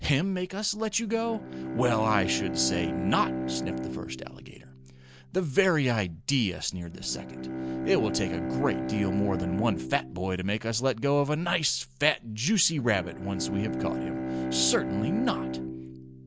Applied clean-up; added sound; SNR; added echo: none; Bowed string instrument; 5 dB; none.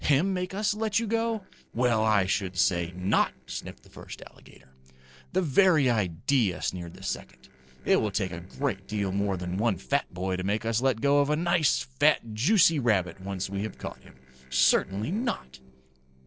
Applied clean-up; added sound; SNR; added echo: neural separator model SepFormer DNS4.